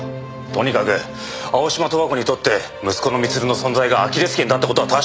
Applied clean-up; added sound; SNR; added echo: none; none; none; none.